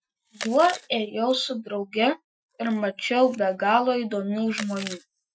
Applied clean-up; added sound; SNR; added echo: classical method Wiener filter.